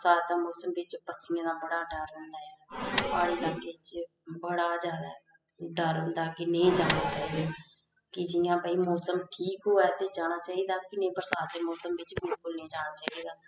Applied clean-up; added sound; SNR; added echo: classical method spectral subtraction.